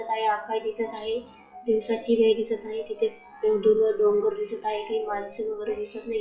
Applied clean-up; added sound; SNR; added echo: classical method WPE with log-MMSE.